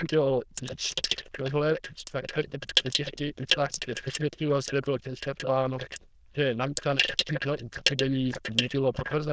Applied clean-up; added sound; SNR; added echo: neural diffusion model UNIVERSE++.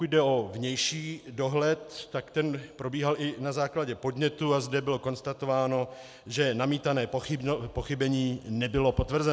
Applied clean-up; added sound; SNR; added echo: none; none; none; none.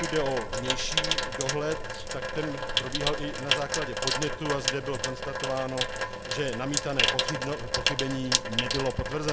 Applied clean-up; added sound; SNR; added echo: none; Sink (filling or washing) / Water tap, faucet; -2 dB; none.